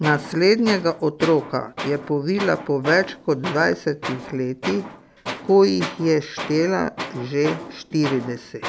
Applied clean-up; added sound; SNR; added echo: none; Tools; 12 dB; none.